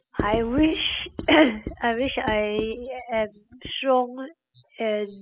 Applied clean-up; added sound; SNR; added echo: classical method spectral subtraction.